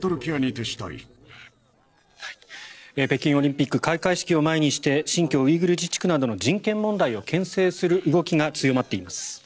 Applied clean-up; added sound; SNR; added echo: neural separator model SepFormer DNS4.